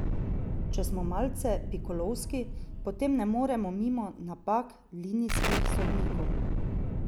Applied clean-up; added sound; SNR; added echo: none; Explosion; -2 dB; none.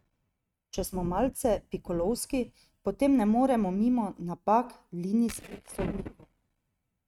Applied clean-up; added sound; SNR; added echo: neural mask model RNNoise.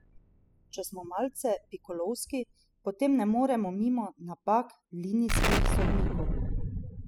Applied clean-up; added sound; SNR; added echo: classical method spectral subtraction.